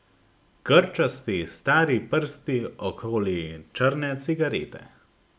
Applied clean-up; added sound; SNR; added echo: none; none; none; none.